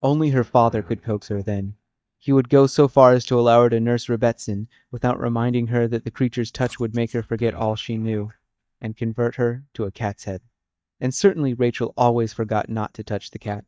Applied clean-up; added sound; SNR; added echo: neural mask model DeepFilterNet 3.